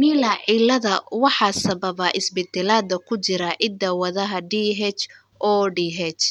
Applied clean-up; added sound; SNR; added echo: none; none; none; none.